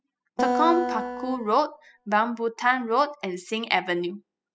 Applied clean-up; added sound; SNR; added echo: classical method spectral subtraction.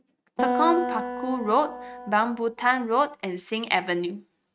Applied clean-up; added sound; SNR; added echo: neural mask model RNNoise.